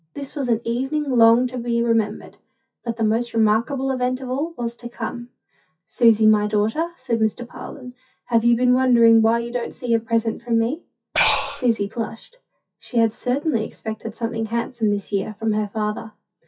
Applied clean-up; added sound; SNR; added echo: classical method WPE with log-MMSE.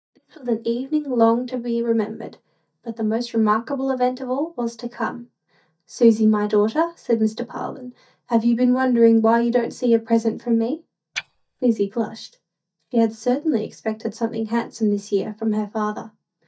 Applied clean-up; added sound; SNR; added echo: neural mask model DeepFilterNet 3.